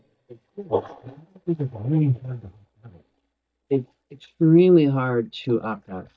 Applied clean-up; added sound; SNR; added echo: neural mask model DeepFilterNet 3.